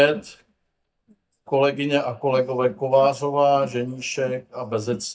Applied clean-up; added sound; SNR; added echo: neural mask model DeepFilterNet 3.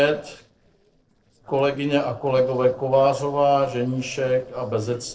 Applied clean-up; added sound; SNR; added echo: neural separator model SepFormer DNS4.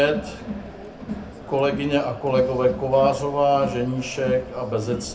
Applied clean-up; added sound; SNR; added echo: none; Crowd; 11 dB; reverberation time 0.3 s.